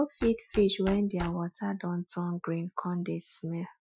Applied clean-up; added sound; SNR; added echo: classical method Wiener filter.